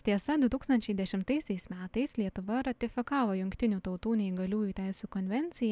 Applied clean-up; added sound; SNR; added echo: none; none; none; none.